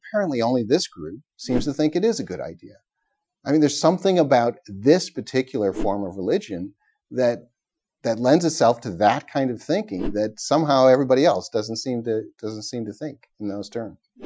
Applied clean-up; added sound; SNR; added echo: classical method Wiener filter.